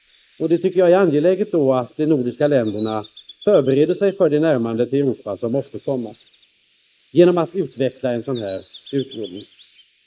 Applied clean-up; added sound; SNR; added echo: neural mask model Resemble Enhance denoiser.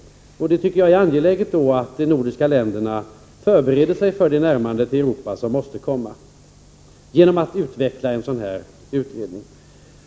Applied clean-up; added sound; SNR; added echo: none; none; none; none.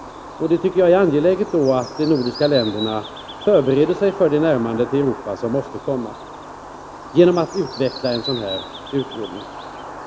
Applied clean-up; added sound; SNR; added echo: none; Bird; 14 dB; none.